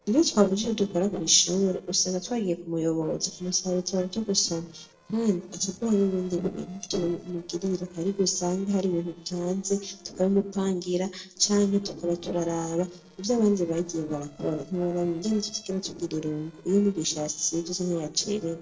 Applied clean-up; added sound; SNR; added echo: neural separator model SepFormer DNS4.